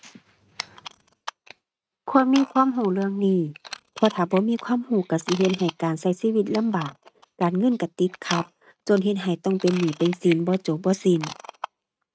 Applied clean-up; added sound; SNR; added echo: neural mask model RNNoise.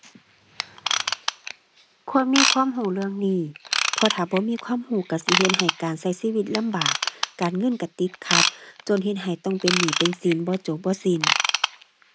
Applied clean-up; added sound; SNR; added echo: none; Ratchet, pawl / Tools; 2 dB; none.